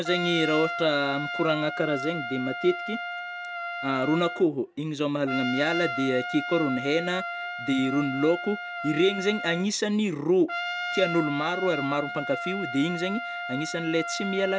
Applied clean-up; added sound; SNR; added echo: none; Trumpet; 6 dB; none.